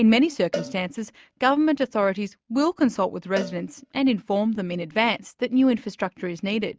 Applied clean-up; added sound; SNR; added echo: none; Cowbell; 15 dB; none.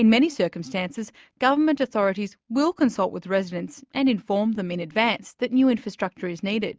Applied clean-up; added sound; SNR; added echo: none; none; none; none.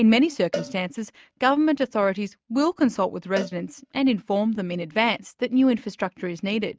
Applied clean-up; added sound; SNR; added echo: neural mask model RNNoise.